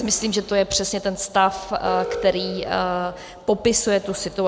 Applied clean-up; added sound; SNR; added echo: none; Alarm; 11 dB; none.